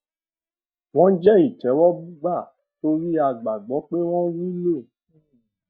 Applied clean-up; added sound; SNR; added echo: neural mask model DeepFilterNet 3.